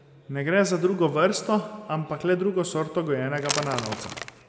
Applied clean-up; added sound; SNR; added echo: none; Crackle / Crushing / Wood; 6 dB; none.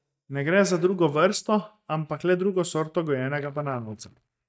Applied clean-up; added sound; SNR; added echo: neural mask model DeepFilterNet 3.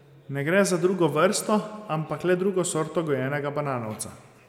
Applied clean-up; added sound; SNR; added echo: none; none; none; none.